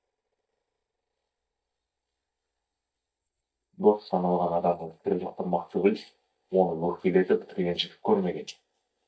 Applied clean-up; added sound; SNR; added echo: neural mask model DeepFilterNet 3.